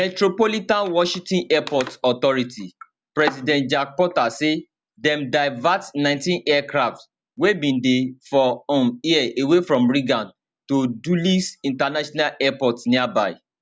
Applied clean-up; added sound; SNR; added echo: none; none; none; none.